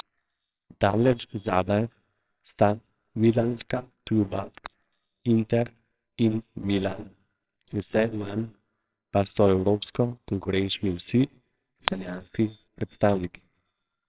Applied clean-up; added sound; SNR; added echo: neural separator model SepFormer WHAMR!.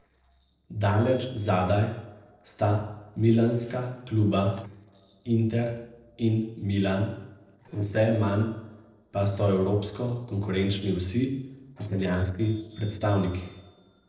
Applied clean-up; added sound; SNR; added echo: neural separator model SepFormer DNS4.